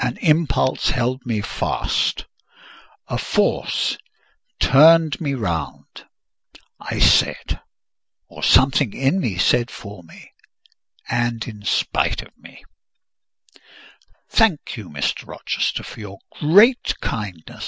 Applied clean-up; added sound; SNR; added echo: none; none; none; none.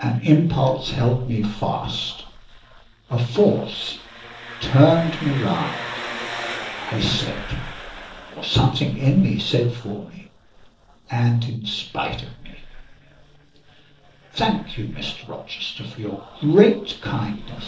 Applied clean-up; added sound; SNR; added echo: neural separator model SepFormer DNS4.